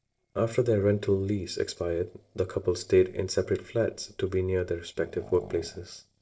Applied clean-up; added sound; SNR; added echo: neural separator model SepFormer DNS4.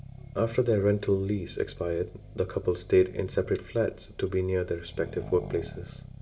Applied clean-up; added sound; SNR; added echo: none; Accelerating, revving, vroom; 16 dB; reverberation time 0.4 s.